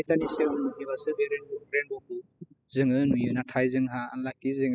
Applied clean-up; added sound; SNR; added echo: classical method spectral subtraction.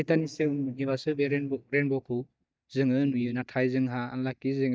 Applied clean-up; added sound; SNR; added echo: neural mask model DeepFilterNet 3.